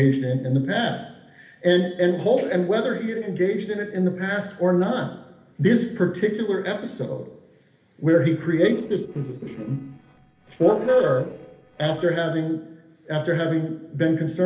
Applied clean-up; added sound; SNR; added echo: neural separator model SepFormer DNS4.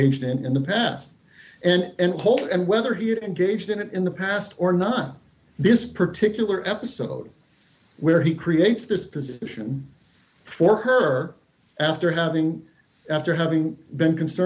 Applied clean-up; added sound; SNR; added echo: none; none; none; none.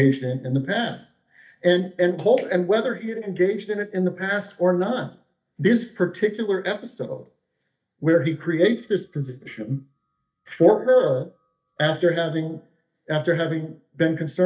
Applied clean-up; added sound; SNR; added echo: neural mask model DeepFilterNet 3.